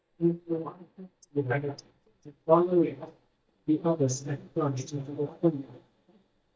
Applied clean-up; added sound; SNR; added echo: neural mask model DeepFilterNet 3.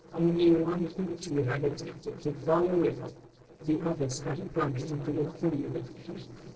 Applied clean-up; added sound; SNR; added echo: neural separator model SepFormer DNS4.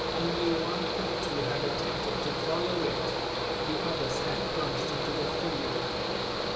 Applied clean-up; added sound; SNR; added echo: none; Mechanical fan; -5 dB; reverberation time 2.5 s.